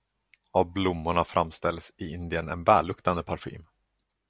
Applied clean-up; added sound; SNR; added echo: none; none; none; none.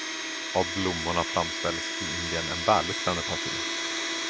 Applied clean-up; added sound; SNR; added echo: none; Domestic sounds, home sounds; 1 dB; none.